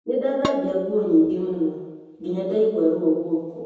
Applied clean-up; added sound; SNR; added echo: none; Dishes, pots, and pans; 11 dB; reverberation time 1.1 s.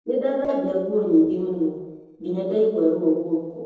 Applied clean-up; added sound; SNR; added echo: neural separator model SepFormer DNS4.